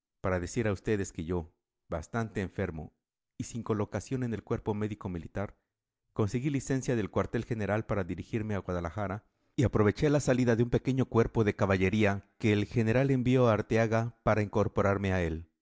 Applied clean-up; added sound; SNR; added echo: none; none; none; none.